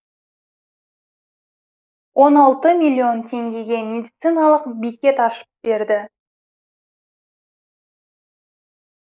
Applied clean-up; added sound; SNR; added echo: neural mask model Resemble Enhance denoiser.